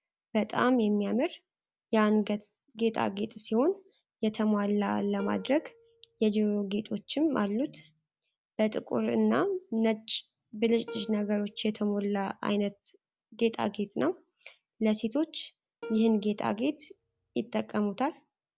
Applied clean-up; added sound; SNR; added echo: none; Plucked string instrument; 19 dB; none.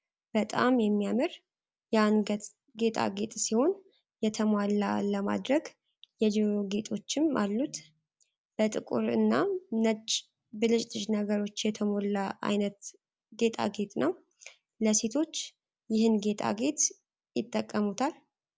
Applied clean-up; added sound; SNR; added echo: none; none; none; none.